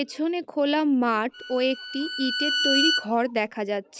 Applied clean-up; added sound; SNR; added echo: none; Bowed string instrument; 3 dB; none.